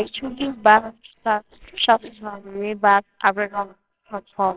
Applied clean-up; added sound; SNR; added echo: neural separator model SepFormer WHAMR!.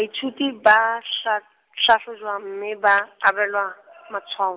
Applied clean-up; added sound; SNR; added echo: none; none; none; none.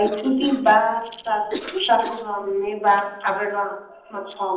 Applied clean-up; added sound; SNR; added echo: neural separator model SepFormer DNS4.